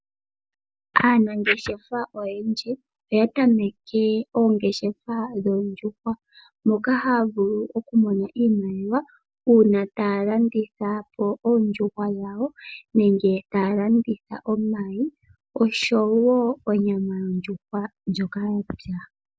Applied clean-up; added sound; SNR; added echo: none; none; none; none.